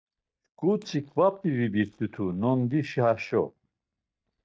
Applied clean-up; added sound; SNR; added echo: neural mask model DeepFilterNet 3.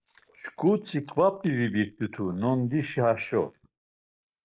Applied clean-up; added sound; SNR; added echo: neural mask model Resemble Enhance denoiser.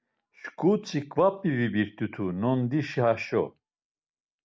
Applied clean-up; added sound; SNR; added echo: none; none; none; none.